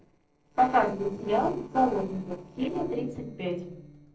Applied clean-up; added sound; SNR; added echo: neural separator model SepFormer DNS4.